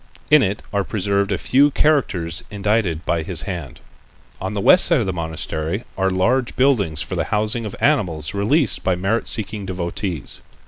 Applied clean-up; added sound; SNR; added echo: none; none; none; none.